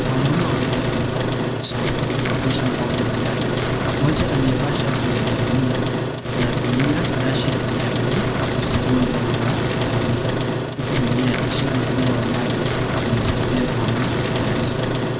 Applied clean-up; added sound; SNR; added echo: none; Truck; -5 dB; reverberation time 0.5 s.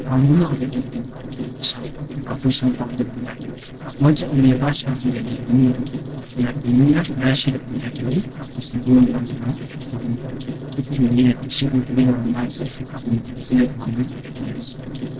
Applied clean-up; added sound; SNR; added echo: neural separator model SepFormer DNS4.